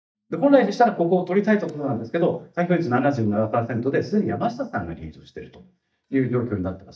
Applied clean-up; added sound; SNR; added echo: neural mask model DeepFilterNet 3.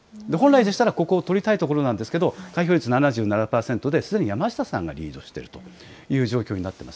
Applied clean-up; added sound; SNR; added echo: none; none; none; none.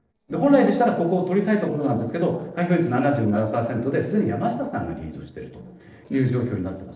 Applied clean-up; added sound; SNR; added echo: neural separator model SepFormer DNS4.